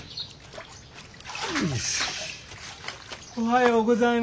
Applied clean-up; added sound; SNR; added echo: none; none; none; none.